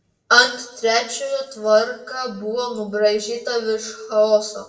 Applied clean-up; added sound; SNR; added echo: none; none; none; reverberation time 0.6 s.